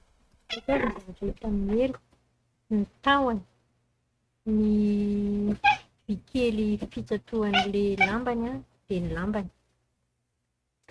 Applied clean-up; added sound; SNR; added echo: neural mask model RNNoise.